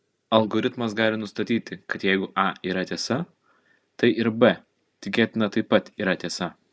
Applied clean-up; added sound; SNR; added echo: none; none; none; none.